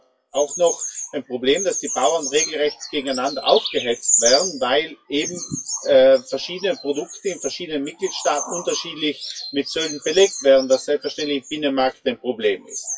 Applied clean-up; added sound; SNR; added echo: classical method WPE with log-MMSE.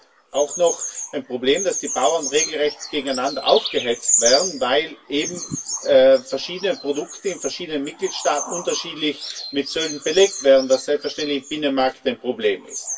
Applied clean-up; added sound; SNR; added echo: none; Bird vocalization, bird call, bird song; 8 dB; reverberation time 0.1 s.